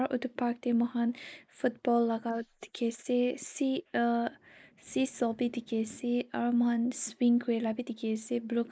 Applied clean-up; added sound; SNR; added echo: neural mask model Resemble Enhance denoiser.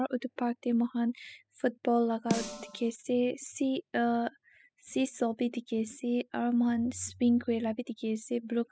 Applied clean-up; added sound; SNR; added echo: classical method spectral subtraction.